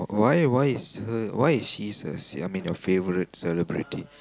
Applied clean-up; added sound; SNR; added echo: none; none; none; none.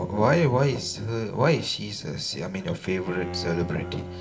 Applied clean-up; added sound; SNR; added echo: none; Bowed string instrument; 13 dB; reverberation time 0.6 s.